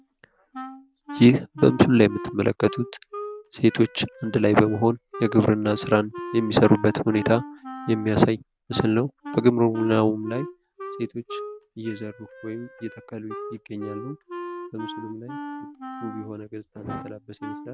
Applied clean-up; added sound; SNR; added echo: none; Wind instrument, woodwind instrument; 14 dB; none.